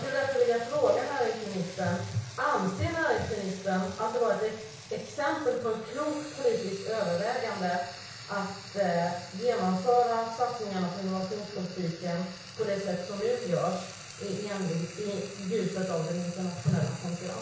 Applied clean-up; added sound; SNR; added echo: none; Frying (food); 16 dB; reverberation time 0.6 s.